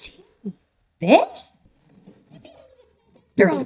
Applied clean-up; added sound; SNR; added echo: neural mask model DeepFilterNet 3.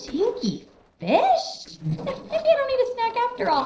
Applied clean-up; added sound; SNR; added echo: neural separator model SepFormer DNS4.